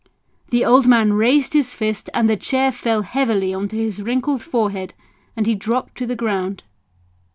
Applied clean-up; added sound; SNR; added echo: none; none; none; none.